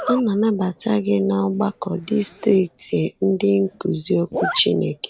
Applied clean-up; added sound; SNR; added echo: none; Zipper (clothing); 13 dB; none.